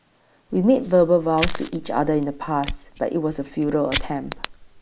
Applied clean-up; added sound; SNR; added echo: none; Fire; 10 dB; none.